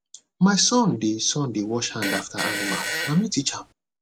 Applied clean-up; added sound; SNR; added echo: none; Fart; 7 dB; none.